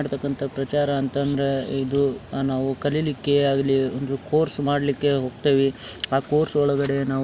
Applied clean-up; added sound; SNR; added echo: none; none; none; none.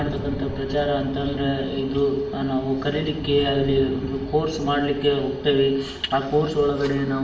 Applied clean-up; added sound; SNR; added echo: none; Thunder; 14 dB; reverberation time 0.8 s.